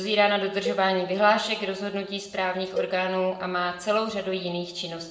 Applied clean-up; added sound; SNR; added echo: none; Cowbell; 13 dB; reverberation time 0.6 s.